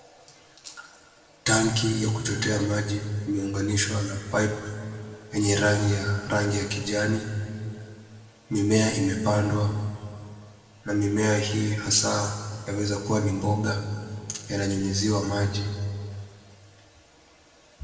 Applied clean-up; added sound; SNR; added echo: none; none; none; reverberation time 2.0 s.